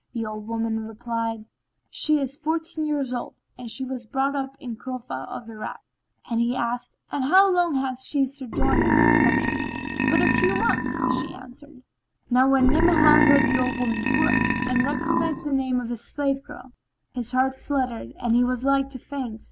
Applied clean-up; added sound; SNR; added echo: none; Burping, eructation; -3 dB; none.